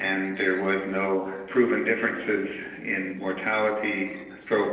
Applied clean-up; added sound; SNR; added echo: neural separator model SepFormer DNS4.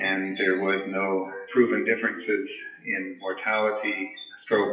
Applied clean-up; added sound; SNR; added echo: classical method WPE with log-MMSE.